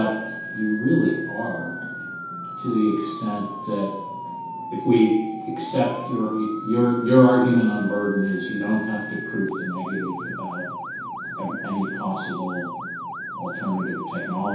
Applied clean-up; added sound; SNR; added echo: none; Motor vehicle (road) / Siren; 10 dB; reverberation time 0.8 s.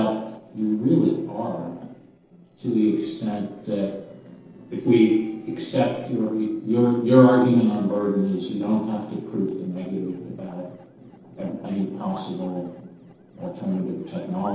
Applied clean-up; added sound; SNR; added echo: neural separator model SepFormer DNS4.